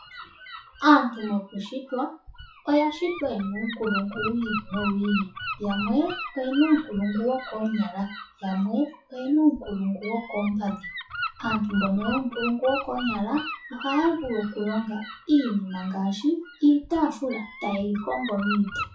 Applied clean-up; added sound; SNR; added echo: classical method WPE with log-MMSE.